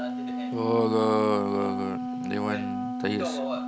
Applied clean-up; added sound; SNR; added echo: none; Wind instrument, woodwind instrument; 3 dB; none.